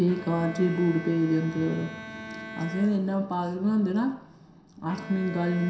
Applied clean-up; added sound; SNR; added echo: none; Bowed string instrument; 15 dB; reverberation time 0.7 s.